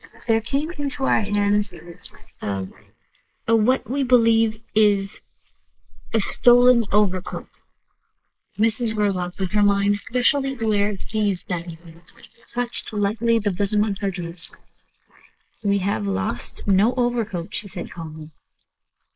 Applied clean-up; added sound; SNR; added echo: neural mask model Resemble Enhance denoiser.